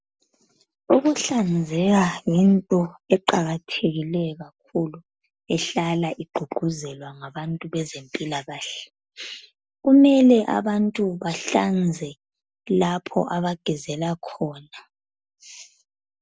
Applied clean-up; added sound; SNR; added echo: none; none; none; none.